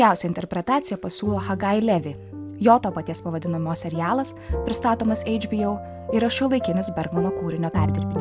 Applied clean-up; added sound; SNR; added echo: none; none; none; none.